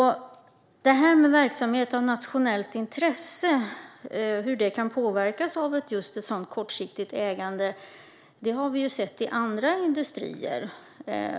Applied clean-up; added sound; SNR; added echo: none; none; none; none.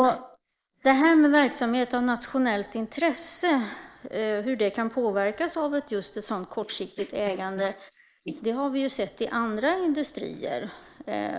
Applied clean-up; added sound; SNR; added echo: neural mask model Resemble Enhance denoiser.